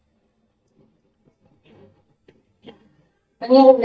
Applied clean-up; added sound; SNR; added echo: neural mask model DeepFilterNet 3.